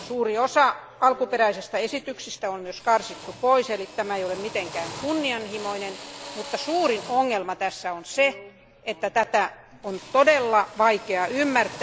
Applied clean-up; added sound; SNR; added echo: none; Drill; 17 dB; none.